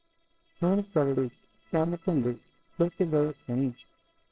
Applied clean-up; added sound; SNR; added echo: neural separator model SepFormer WHAMR!.